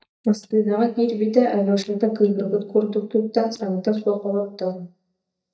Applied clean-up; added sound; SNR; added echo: neural mask model DeepFilterNet 3.